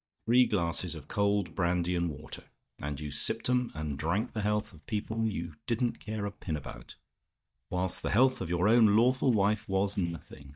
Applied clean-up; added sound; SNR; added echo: neural mask model DeepFilterNet 3.